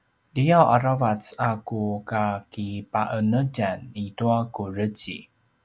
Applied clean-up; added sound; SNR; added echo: none; none; none; none.